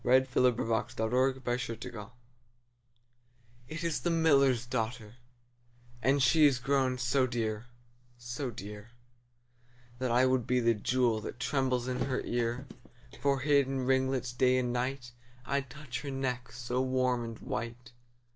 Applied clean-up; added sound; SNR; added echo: none; Thump, thud; 14 dB; none.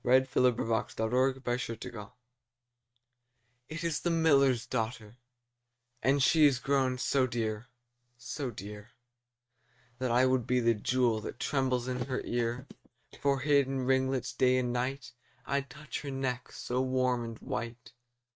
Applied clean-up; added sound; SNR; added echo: neural mask model RNNoise.